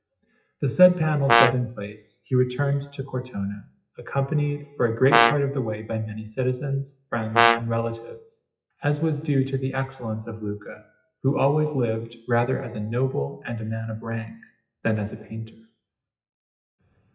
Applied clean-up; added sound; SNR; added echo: classical method WPE with log-MMSE.